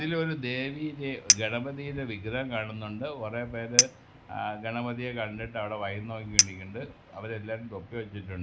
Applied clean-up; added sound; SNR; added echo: none; Chink, clink; -2 dB; none.